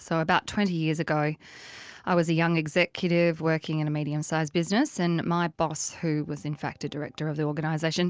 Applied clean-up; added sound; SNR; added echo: none; none; none; none.